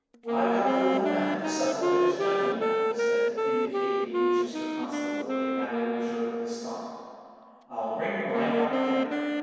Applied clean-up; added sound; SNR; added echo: none; Wind instrument, woodwind instrument; -3 dB; reverberation time 2.2 s.